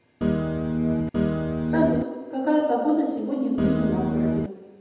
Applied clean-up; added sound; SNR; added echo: none; Guitar; -3 dB; reverberation time 1.0 s.